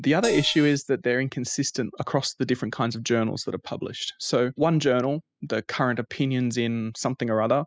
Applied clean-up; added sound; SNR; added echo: classical method spectral subtraction.